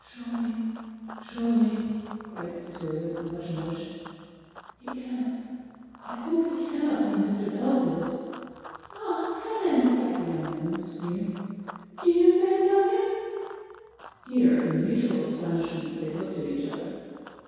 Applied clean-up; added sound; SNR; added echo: none; Run; 20 dB; reverberation time 2.0 s.